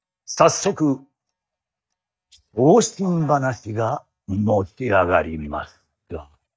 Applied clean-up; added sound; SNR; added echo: neural mask model DeepFilterNet 3.